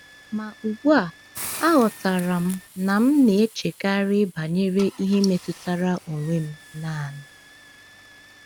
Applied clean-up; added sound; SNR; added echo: none; Engine starting / Car + Hiss; 19 dB; none.